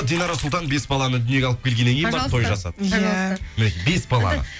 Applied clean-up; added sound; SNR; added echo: none; Water / Splash, splatter; 18 dB; none.